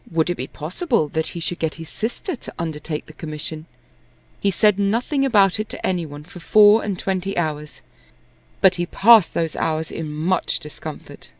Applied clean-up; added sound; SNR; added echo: none; none; none; none.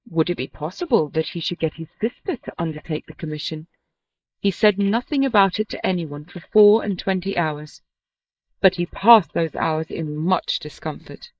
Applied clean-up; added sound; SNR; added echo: neural mask model Resemble Enhance denoiser.